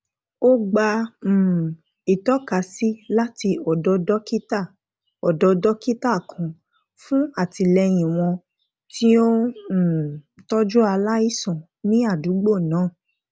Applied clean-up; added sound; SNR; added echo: none; none; none; none.